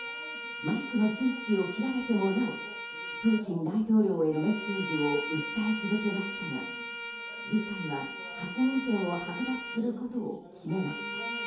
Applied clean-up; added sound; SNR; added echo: none; Bowed string instrument; 8 dB; reverberation time 0.5 s.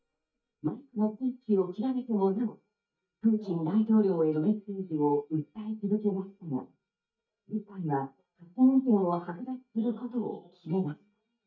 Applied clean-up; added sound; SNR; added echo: neural mask model DeepFilterNet 3.